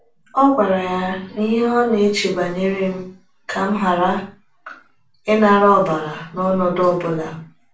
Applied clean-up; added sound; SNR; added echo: none; none; none; reverberation time 0.3 s.